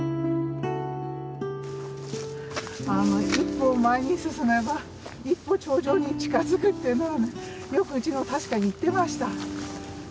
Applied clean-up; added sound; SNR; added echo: none; none; none; none.